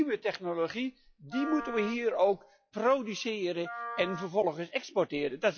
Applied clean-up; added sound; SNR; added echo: classical method log-MMSE.